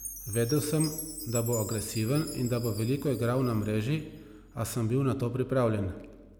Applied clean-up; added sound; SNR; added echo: none; Chime; 14 dB; none.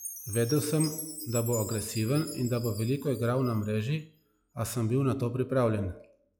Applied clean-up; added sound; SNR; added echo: classical method log-MMSE.